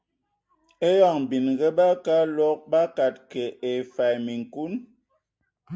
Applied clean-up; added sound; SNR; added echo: none; none; none; none.